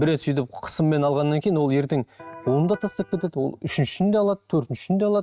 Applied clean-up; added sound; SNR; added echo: neural mask model RNNoise.